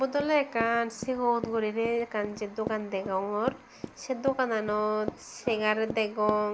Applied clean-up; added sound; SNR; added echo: none; Run; 12 dB; none.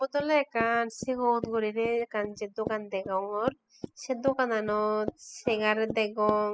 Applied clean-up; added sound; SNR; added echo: classical method spectral subtraction.